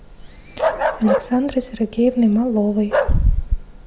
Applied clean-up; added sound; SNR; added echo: none; Bark; 5 dB; none.